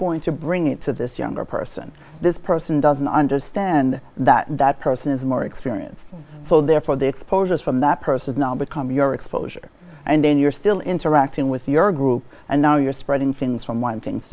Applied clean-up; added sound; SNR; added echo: none; none; none; none.